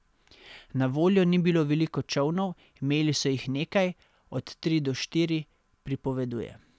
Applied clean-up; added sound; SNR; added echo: none; none; none; none.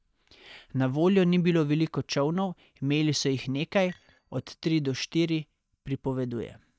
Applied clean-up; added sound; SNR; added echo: neural mask model DeepFilterNet 3.